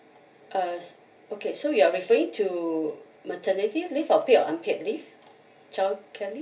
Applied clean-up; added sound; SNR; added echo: none; none; none; reverberation time 0.3 s.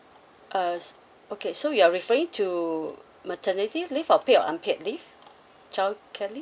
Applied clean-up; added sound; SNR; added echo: none; none; none; none.